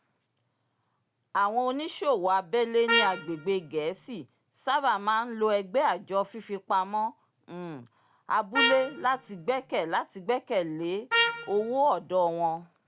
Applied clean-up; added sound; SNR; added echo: none; Trumpet; 2 dB; none.